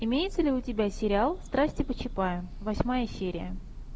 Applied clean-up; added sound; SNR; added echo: none; Bird / Breathing; 9 dB; none.